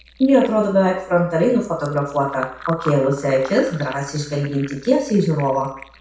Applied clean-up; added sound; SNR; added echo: none; Fill (with liquid); 18 dB; reverberation time 0.6 s.